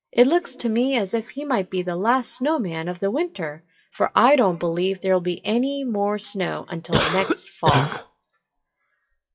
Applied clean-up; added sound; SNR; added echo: classical method WPE with log-MMSE.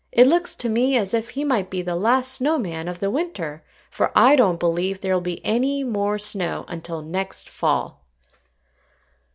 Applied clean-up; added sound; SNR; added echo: none; none; none; none.